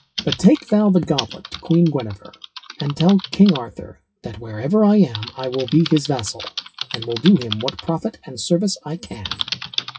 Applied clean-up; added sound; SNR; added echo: classical method WPE with log-MMSE.